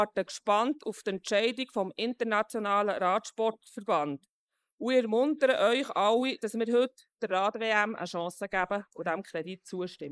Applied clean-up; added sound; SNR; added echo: neural mask model Resemble Enhance denoiser.